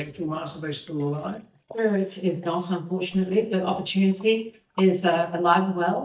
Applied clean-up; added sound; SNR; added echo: neural mask model DeepFilterNet 3.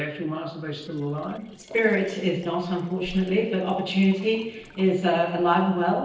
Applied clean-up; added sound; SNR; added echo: neural separator model SepFormer DNS4.